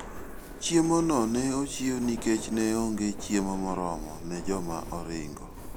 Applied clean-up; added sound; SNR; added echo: none; Subway, metro, underground + Crumpling, crinkling; 10 dB; none.